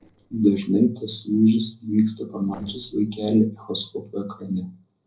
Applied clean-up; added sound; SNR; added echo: neural separator model SepFormer DNS4.